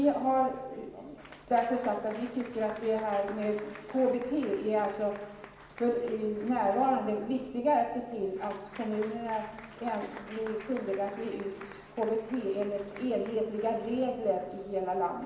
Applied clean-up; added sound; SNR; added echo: none; Applause / Crowd; 20 dB; reverberation time 1.0 s.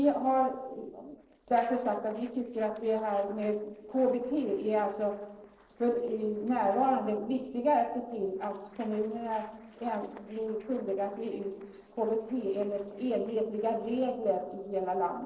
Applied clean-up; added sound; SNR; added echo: neural separator model SepFormer DNS4.